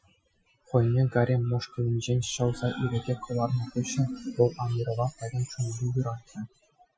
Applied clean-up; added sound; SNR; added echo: classical method Wiener filter.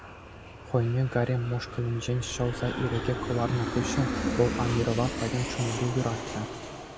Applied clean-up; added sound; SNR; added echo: none; Aircraft; 5 dB; none.